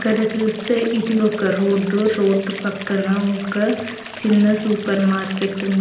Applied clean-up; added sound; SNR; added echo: none; Stream; 16 dB; reverberation time 0.8 s.